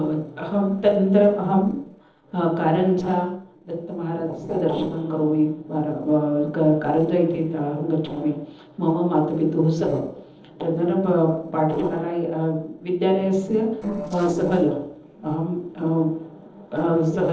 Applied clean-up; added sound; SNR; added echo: neural separator model SepFormer DNS4.